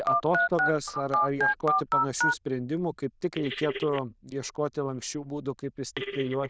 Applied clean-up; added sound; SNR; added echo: neural diffusion model UNIVERSE++.